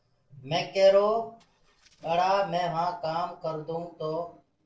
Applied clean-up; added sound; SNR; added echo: neural separator model SepFormer DNS4.